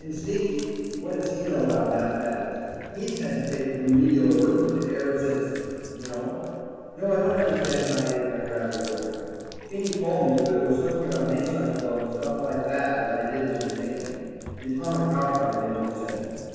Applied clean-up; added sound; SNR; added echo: none; Water tap, faucet; 16 dB; reverberation time 2.1 s.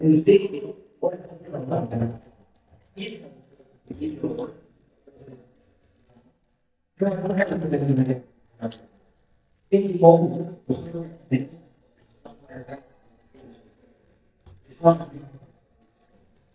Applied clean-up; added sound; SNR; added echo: neural mask model DeepFilterNet 3.